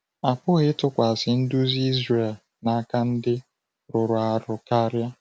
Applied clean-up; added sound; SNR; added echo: none; none; none; none.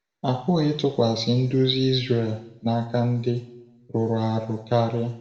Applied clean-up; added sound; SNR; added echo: none; none; none; reverberation time 0.8 s.